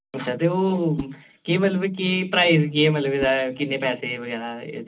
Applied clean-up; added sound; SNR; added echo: none; Whoosh, swoosh, swish; 20 dB; reverberation time 0.4 s.